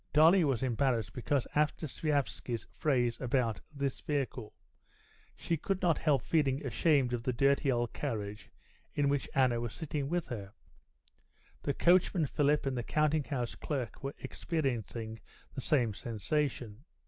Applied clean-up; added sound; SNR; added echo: none; none; none; none.